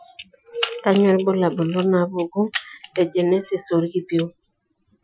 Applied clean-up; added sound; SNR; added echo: classical method Wiener filter.